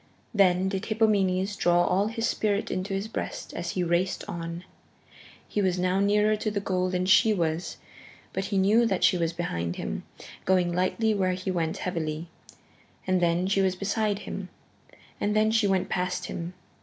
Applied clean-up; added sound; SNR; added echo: none; none; none; none.